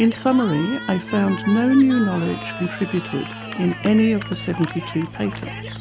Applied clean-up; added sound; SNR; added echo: none; Keyboard (musical) + Cheering; 11 dB; none.